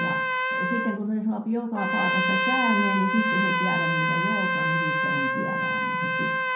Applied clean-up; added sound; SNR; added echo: none; Trumpet; -3 dB; reverberation time 0.6 s.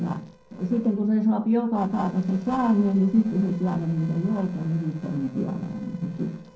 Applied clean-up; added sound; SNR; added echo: neural separator model SepFormer DNS4.